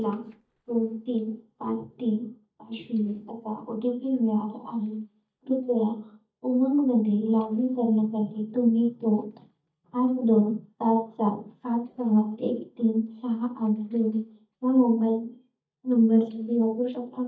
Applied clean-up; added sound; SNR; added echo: neural mask model DeepFilterNet 3.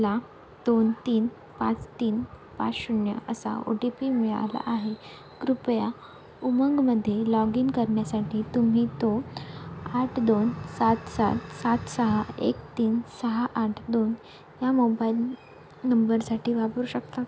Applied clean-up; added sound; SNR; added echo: none; none; none; none.